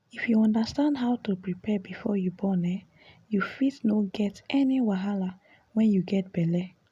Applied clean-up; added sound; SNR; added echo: none; none; none; none.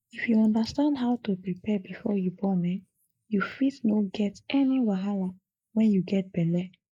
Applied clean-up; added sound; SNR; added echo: neural mask model Resemble Enhance denoiser.